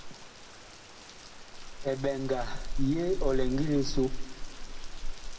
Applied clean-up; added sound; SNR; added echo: none; Rain; -1 dB; reverberation time 1.2 s.